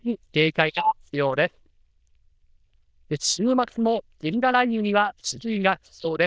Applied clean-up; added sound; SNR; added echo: neural diffusion model UNIVERSE++.